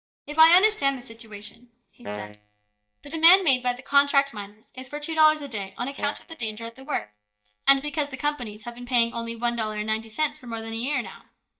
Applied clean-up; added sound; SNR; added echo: neural mask model DeepFilterNet 3.